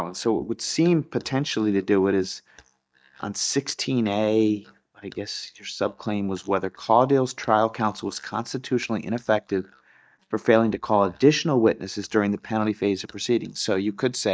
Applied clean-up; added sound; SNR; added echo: neural mask model DeepFilterNet 3.